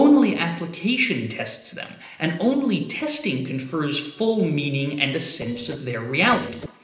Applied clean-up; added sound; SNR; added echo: neural separator model SepFormer DNS4.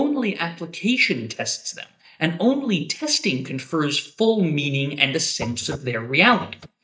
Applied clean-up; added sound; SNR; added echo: neural mask model DeepFilterNet 3.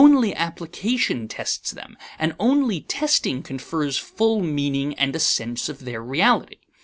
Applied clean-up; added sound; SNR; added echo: none; none; none; none.